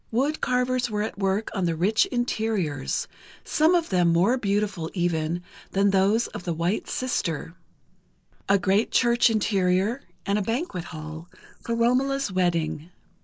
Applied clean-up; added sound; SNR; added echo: neural mask model Resemble Enhance denoiser.